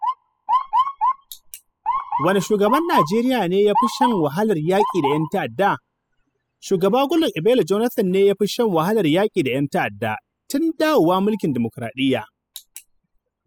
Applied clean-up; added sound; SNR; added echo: classical method spectral subtraction.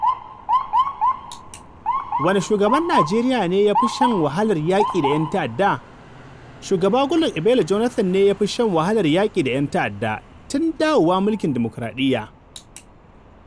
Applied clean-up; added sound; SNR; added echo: none; Motor vehicle (road) / Siren; 7 dB; none.